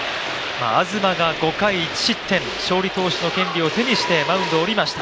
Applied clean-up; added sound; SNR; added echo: none; Car; 14 dB; none.